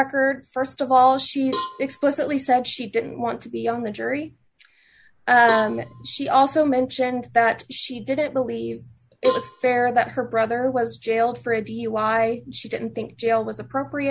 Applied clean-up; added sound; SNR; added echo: none; Cowbell; 13 dB; none.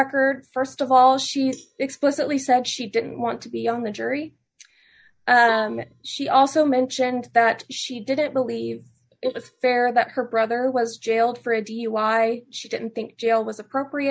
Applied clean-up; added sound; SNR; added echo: neural mask model DeepFilterNet 3.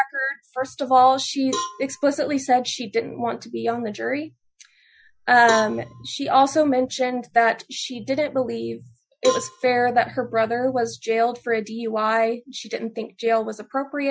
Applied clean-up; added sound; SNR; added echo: classical method Wiener filter.